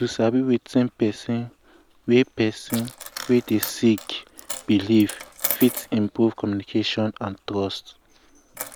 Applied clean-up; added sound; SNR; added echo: none; Coin (dropping); 14 dB; none.